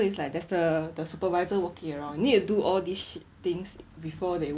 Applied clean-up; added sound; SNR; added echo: none; none; none; none.